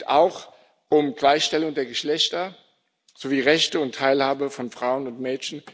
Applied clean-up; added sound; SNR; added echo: none; none; none; none.